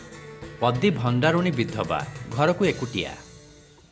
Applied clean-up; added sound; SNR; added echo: none; Cheering; 14 dB; none.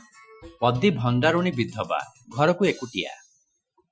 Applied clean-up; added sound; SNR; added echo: classical method Wiener filter.